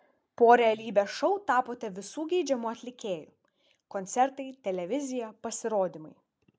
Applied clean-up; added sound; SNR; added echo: none; none; none; none.